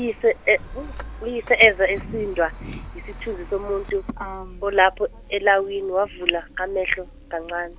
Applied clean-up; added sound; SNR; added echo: none; Motor vehicle (road); 15 dB; none.